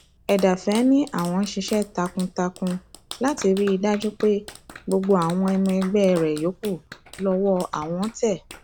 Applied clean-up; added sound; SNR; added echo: none; Clapping; 19 dB; none.